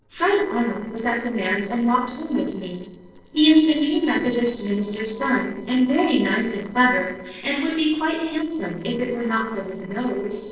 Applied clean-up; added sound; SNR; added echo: neural separator model SepFormer DNS4.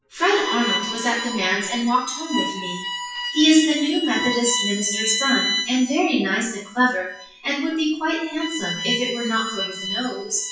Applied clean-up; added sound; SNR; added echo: classical method WPE with log-MMSE.